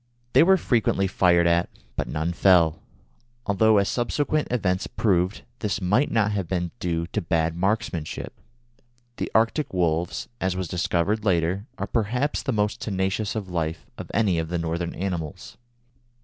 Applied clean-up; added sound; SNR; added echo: none; none; none; none.